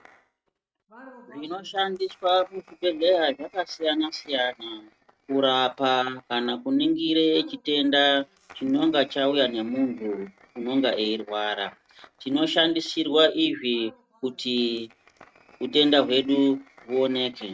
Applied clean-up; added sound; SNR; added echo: neural mask model RNNoise.